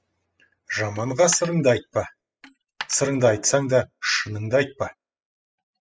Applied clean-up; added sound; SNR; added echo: classical method spectral subtraction.